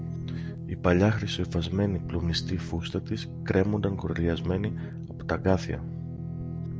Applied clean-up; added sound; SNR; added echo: none; Guitar; 6 dB; none.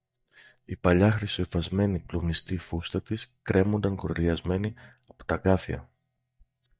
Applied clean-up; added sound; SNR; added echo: neural mask model DeepFilterNet 3.